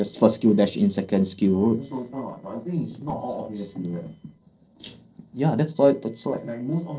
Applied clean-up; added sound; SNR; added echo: neural separator model SepFormer DNS4.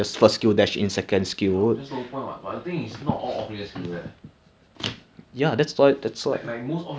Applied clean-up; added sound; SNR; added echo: none; none; none; none.